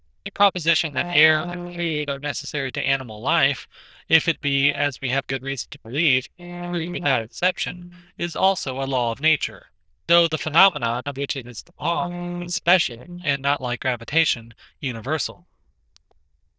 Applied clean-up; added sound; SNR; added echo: neural diffusion model UNIVERSE++.